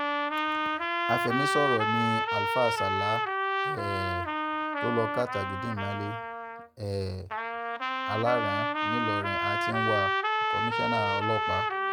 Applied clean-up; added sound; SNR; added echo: none; Trumpet; -4 dB; none.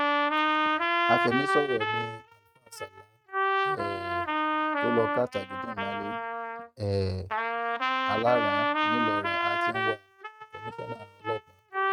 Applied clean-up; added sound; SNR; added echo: neural mask model RNNoise.